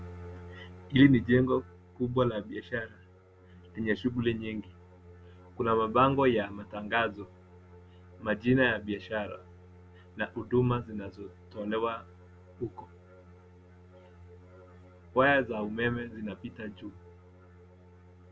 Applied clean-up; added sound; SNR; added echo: none; none; none; none.